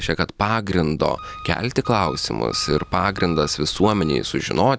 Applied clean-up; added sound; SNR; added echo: none; Engine; 16 dB; none.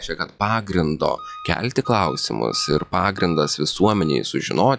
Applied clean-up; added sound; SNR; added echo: classical method log-MMSE.